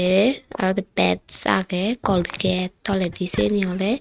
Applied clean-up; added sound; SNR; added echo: neural mask model RNNoise.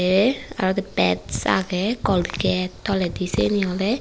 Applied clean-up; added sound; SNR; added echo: none; none; none; none.